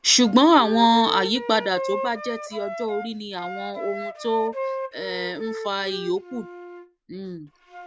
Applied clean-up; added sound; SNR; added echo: none; Wind instrument, woodwind instrument; 10 dB; none.